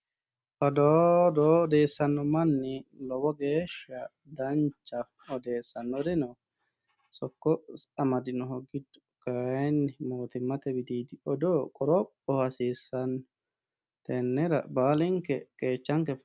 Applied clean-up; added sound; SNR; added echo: none; none; none; none.